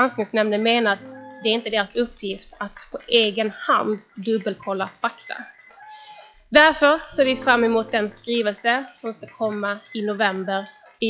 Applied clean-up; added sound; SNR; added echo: classical method log-MMSE.